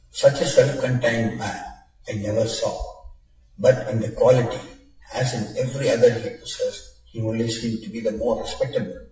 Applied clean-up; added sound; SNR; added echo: classical method WPE with log-MMSE.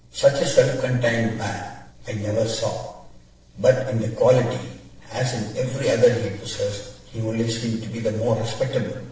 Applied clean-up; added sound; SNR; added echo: neural separator model SepFormer DNS4.